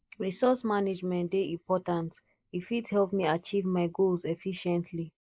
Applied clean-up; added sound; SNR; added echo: neural mask model Resemble Enhance denoiser.